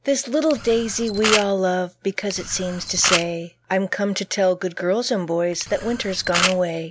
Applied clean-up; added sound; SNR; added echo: none; Camera; 4 dB; none.